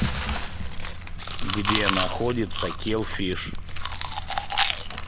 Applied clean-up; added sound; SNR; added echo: none; Chewing, mastication; -4 dB; none.